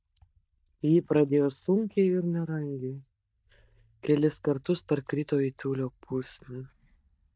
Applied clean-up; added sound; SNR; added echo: neural mask model DeepFilterNet 3.